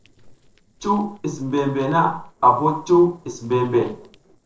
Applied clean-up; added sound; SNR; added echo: neural separator model SepFormer DNS4.